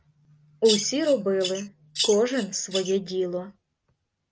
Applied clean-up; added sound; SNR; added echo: none; Bird vocalization, bird call, bird song; 6 dB; none.